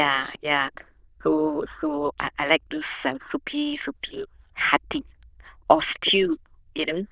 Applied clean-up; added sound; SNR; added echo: neural diffusion model UNIVERSE++.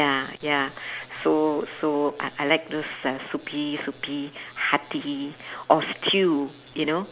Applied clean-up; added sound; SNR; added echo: none; none; none; none.